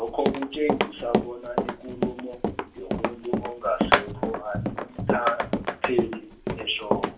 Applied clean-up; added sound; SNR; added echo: none; Run; -3 dB; reverberation time 0.3 s.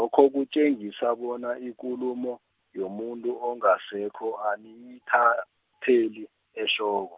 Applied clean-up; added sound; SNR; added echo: none; none; none; none.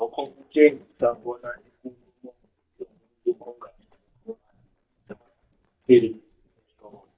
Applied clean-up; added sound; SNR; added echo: neural mask model DeepFilterNet 3.